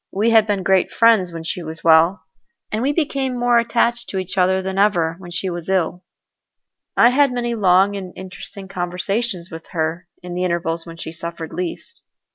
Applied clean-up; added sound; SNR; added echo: none; none; none; none.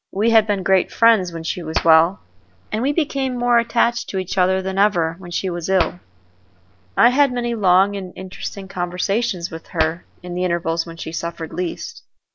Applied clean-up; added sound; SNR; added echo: none; Hands; 15 dB; none.